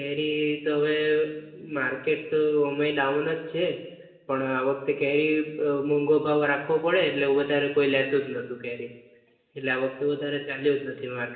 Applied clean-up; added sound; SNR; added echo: none; none; none; reverberation time 1.2 s.